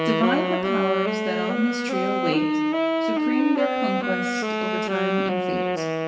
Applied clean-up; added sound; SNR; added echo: none; Wind instrument, woodwind instrument; -3 dB; reverberation time 1.4 s.